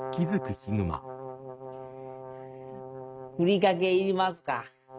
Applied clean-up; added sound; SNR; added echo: neural mask model RNNoise.